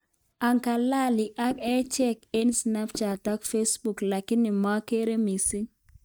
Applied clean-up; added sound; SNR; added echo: neural mask model DeepFilterNet 3.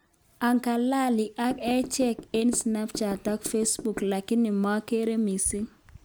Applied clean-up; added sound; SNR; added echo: none; Knock / Wood; 14 dB; none.